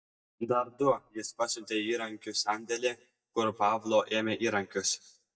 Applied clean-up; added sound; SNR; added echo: neural mask model DeepFilterNet 3.